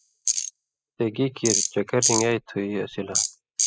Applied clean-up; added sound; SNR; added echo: classical method spectral subtraction.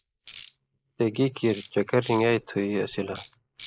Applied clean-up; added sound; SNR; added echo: neural mask model Resemble Enhance denoiser.